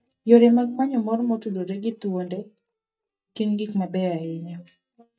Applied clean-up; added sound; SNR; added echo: neural mask model DeepFilterNet 3.